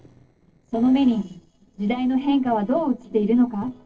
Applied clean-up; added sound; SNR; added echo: neural separator model SepFormer DNS4.